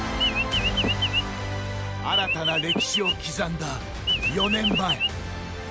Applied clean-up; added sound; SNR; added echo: none; Chirp, tweet; -2 dB; none.